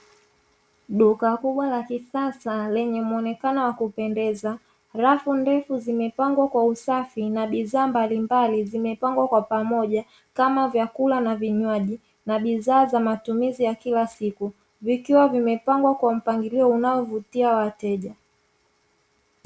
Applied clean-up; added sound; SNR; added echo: none; none; none; none.